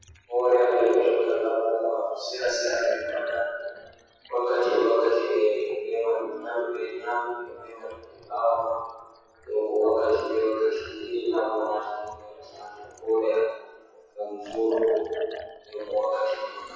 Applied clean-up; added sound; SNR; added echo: classical method WPE with log-MMSE.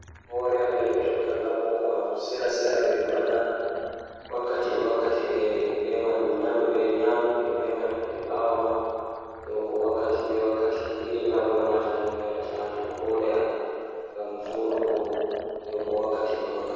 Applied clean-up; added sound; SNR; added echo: none; Liquid; 15 dB; reverberation time 2.2 s.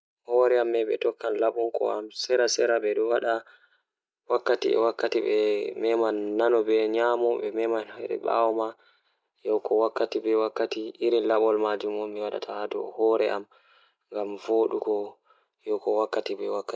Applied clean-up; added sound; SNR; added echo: none; none; none; none.